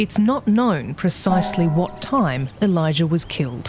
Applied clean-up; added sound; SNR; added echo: none; Gong; 8 dB; none.